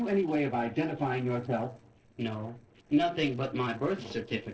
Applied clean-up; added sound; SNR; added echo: neural separator model SepFormer DNS4.